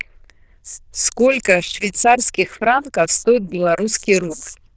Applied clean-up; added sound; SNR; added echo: neural diffusion model UNIVERSE++.